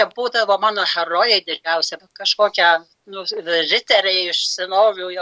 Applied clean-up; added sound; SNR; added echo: none; none; none; none.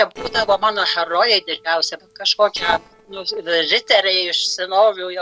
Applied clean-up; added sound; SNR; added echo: neural separator model SepFormer DNS4.